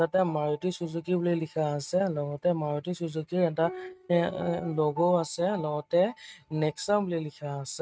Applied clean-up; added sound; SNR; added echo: neural mask model RNNoise.